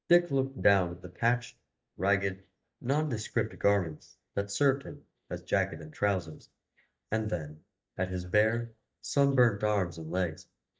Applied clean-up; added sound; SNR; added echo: neural mask model DeepFilterNet 3.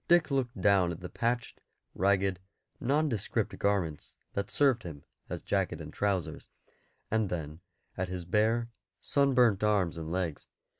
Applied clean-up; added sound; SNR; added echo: none; none; none; none.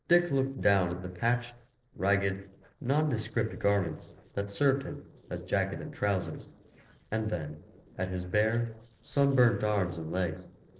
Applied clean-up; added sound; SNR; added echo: neural separator model SepFormer DNS4.